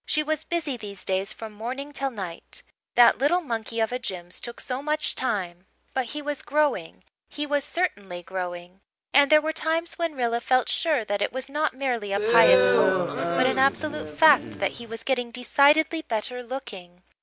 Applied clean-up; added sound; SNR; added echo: none; Crowd; -1 dB; none.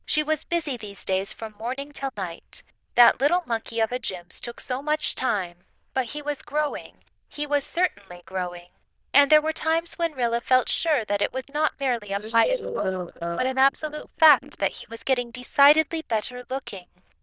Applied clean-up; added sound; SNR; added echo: neural diffusion model UNIVERSE++.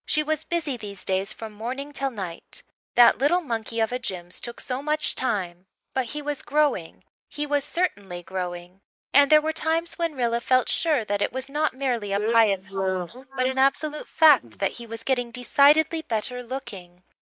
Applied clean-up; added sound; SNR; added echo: neural mask model Resemble Enhance denoiser.